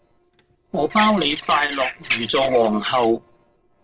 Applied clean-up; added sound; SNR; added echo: neural separator model SepFormer DNS4.